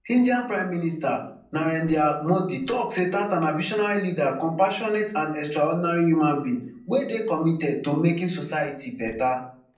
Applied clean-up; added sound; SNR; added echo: neural separator model SepFormer DNS4.